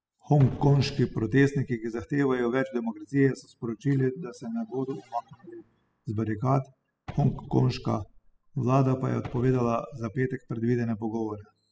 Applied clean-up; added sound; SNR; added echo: classical method spectral subtraction.